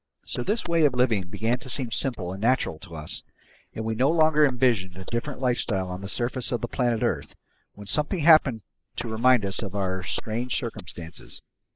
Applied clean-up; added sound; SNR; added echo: neural mask model Resemble Enhance denoiser.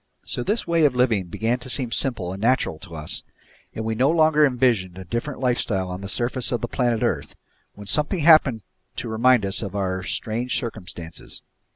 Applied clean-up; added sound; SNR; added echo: none; none; none; none.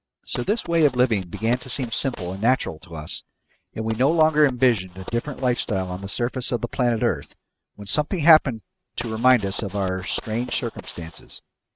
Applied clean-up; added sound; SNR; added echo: neural mask model RNNoise.